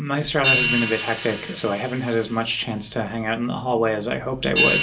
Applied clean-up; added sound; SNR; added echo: none; Hi-hat; 3 dB; reverberation time 0.2 s.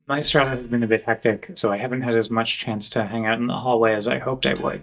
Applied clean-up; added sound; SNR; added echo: neural mask model DeepFilterNet 3.